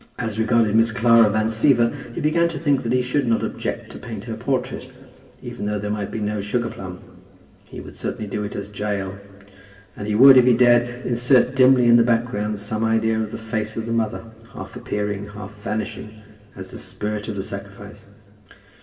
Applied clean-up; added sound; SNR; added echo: none; none; none; reverberation time 2.0 s.